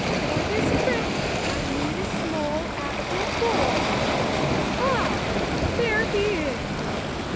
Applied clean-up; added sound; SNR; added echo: none; Waves, surf; -5 dB; none.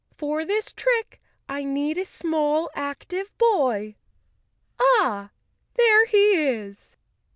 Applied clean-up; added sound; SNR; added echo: none; none; none; none.